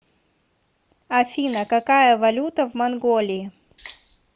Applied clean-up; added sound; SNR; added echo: none; Rattle (instrument); 16 dB; none.